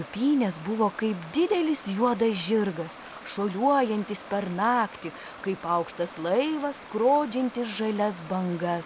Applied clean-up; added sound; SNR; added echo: none; Stream; 17 dB; none.